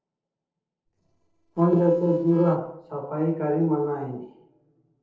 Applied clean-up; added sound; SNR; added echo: neural separator model SepFormer DNS4.